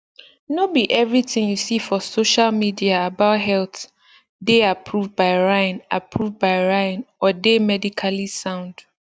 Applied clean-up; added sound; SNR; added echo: none; none; none; none.